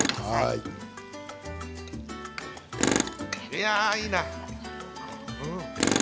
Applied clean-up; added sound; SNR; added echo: none; Tools; 2 dB; none.